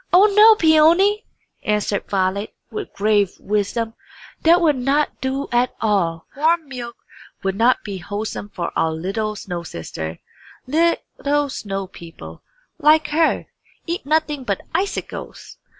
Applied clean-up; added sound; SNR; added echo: none; none; none; none.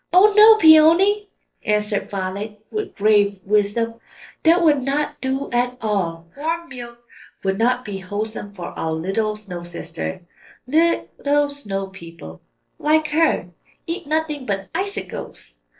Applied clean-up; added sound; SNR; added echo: neural separator model SepFormer DNS4.